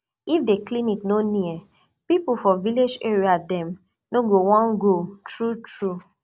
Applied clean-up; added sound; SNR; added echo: none; none; none; none.